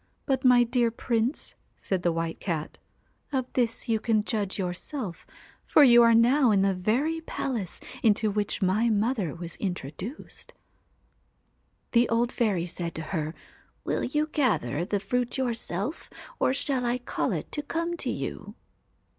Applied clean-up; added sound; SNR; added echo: none; none; none; none.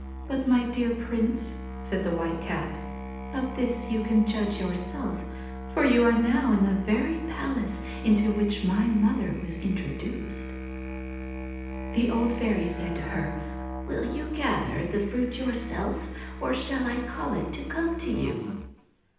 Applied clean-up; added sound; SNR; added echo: none; Musical instrument; 8 dB; reverberation time 0.9 s.